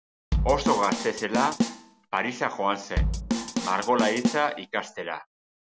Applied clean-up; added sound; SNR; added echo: none; Drum kit; 1 dB; none.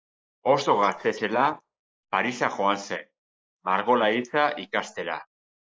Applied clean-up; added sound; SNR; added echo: neural mask model Resemble Enhance denoiser.